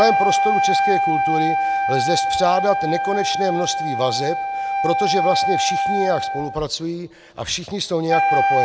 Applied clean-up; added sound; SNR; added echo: none; Wind instrument, woodwind instrument; -3 dB; none.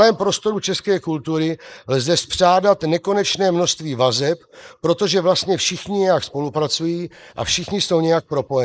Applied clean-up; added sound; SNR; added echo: neural mask model Resemble Enhance denoiser.